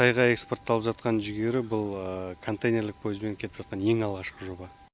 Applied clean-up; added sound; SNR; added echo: none; none; none; none.